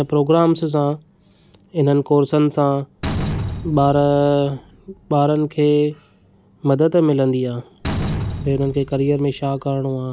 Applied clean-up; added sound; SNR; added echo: none; Slam; 12 dB; none.